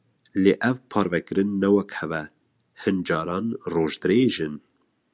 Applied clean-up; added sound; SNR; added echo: none; none; none; none.